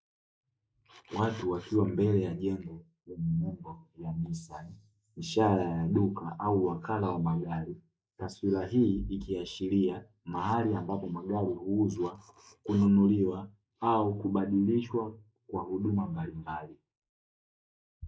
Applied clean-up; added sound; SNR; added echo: neural mask model Resemble Enhance denoiser.